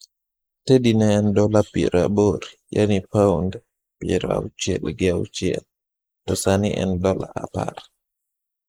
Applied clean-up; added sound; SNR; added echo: neural mask model Resemble Enhance denoiser.